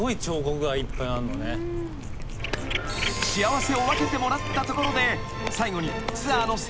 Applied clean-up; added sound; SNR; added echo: none; Cat; 5 dB; none.